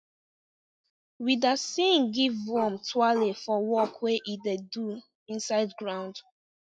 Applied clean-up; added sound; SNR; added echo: classical method log-MMSE.